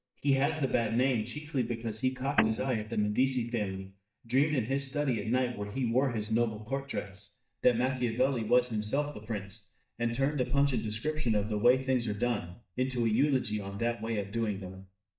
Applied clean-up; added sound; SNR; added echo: neural mask model DeepFilterNet 3.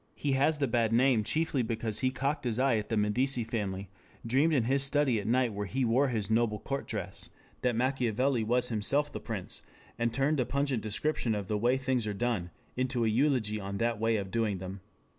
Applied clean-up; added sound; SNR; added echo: none; none; none; none.